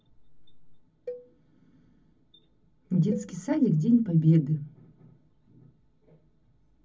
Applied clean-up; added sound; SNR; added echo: none; Cowbell; 18 dB; reverberation time 0.4 s.